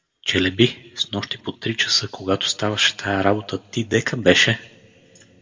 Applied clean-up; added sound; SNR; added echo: none; none; none; reverberation time 0.2 s.